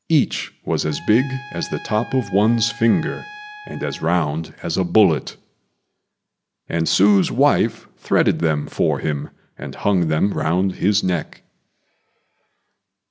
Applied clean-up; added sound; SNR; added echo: none; Trumpet; 17 dB; none.